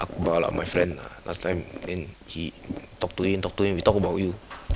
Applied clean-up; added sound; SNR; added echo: none; none; none; none.